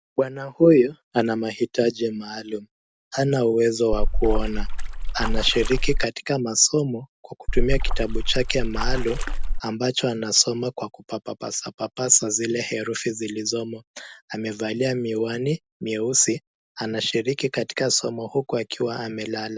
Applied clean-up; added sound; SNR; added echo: none; Splash, splatter; -4 dB; none.